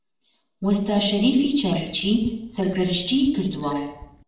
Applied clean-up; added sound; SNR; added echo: neural separator model SepFormer DNS4.